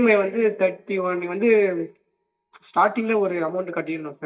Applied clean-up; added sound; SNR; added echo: neural mask model DeepFilterNet 3.